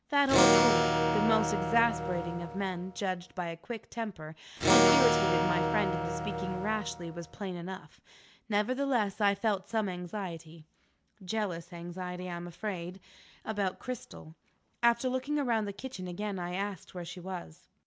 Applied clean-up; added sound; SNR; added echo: none; Acoustic guitar / Strum; -4 dB; none.